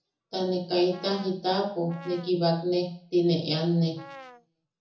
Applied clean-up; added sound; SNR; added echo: none; Brass instrument; 20 dB; reverberation time 0.5 s.